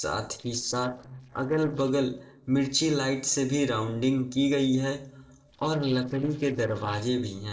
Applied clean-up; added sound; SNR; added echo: neural separator model SepFormer DNS4.